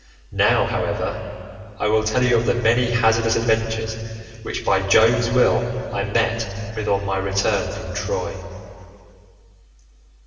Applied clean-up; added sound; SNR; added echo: none; none; none; reverberation time 2.6 s.